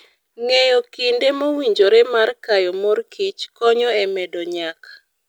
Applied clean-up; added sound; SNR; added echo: none; none; none; none.